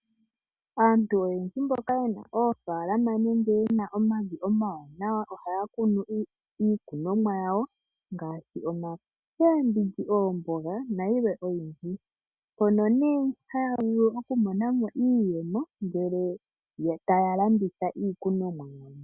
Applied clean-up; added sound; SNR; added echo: none; none; none; none.